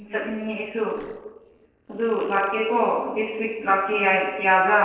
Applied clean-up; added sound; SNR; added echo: neural separator model SepFormer DNS4.